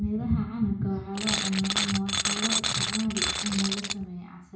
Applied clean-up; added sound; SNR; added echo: none; Tools; -1 dB; reverberation time 0.6 s.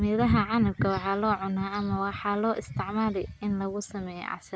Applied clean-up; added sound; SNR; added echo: none; none; none; none.